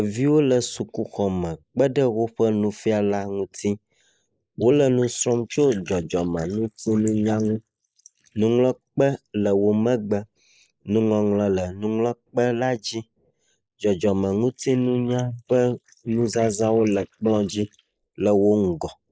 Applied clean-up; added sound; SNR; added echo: neural mask model Resemble Enhance denoiser.